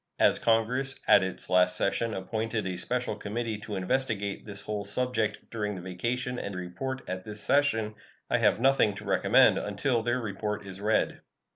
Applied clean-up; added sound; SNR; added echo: none; none; none; none.